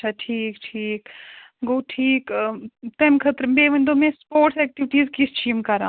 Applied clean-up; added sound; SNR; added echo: none; none; none; none.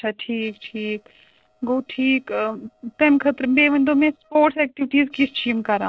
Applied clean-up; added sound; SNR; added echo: neural separator model SepFormer DNS4.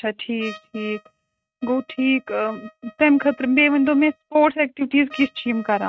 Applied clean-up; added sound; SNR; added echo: neural mask model RNNoise.